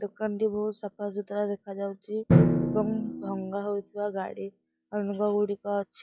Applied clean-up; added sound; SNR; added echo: classical method log-MMSE.